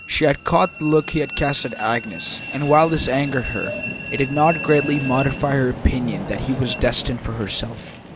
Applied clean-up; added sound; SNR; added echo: none; Train; 10 dB; none.